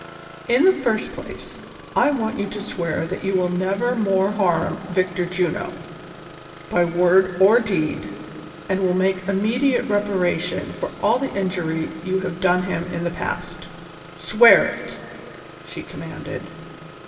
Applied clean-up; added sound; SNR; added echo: none; Engine starting; 18 dB; reverberation time 2.3 s.